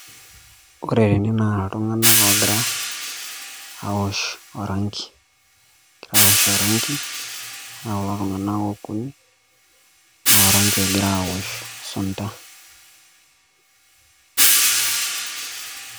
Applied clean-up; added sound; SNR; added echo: none; Hi-hat; -2 dB; none.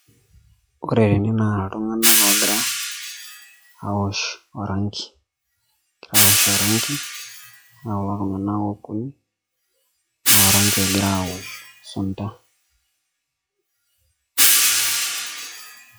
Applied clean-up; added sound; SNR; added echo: classical method log-MMSE.